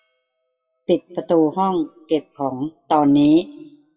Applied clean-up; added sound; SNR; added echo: classical method WPE with log-MMSE.